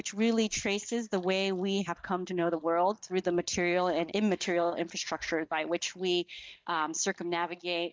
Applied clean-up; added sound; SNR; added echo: neural mask model DeepFilterNet 3.